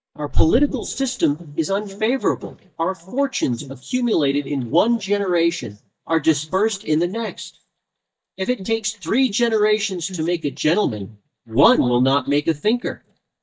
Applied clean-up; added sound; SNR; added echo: neural mask model DeepFilterNet 3.